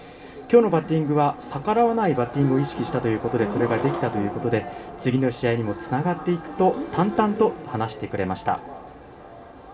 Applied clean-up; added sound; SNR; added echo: none; Skateboard; 19 dB; reverberation time 0.2 s.